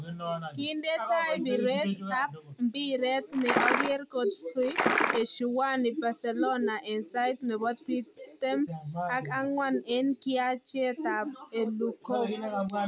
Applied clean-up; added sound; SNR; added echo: none; Liquid; -3 dB; none.